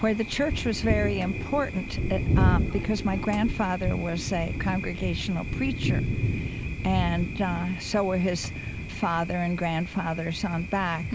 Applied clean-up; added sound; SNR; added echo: none; Thunder; 1 dB; none.